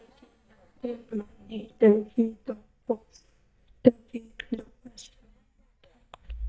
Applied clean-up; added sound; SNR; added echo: neural mask model DeepFilterNet 3.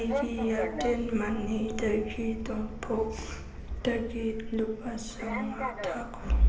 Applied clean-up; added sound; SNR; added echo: none; Sliding door; 1 dB; reverberation time 0.8 s.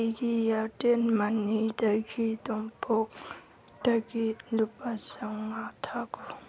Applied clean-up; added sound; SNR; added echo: none; none; none; none.